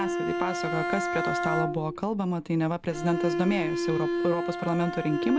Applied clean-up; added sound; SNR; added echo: none; Bowed string instrument; 1 dB; none.